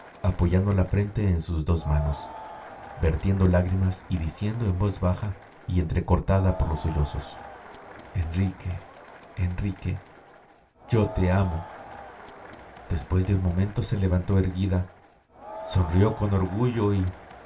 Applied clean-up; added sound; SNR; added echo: none; Crowd; 17 dB; reverberation time 0.2 s.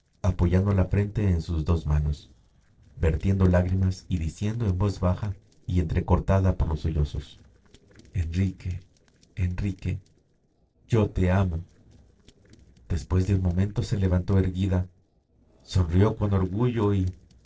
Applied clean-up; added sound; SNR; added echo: neural separator model SepFormer DNS4.